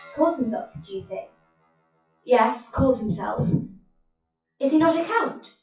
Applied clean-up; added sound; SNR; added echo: classical method WPE with log-MMSE.